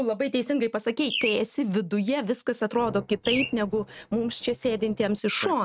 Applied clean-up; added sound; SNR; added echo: neural mask model RNNoise.